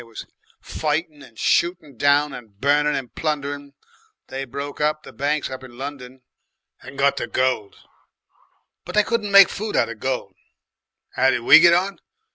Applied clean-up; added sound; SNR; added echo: none; none; none; none.